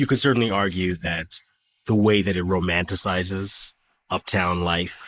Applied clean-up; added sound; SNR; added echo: neural mask model Resemble Enhance denoiser.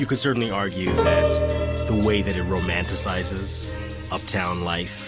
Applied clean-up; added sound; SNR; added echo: none; Piano; -1 dB; none.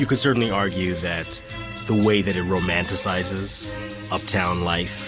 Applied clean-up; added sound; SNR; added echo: none; none; none; none.